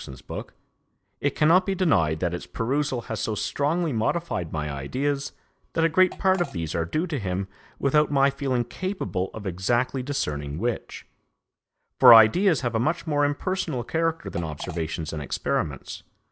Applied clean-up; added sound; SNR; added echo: none; Fart; 18 dB; none.